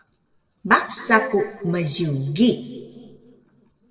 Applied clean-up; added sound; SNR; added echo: neural separator model SepFormer DNS4.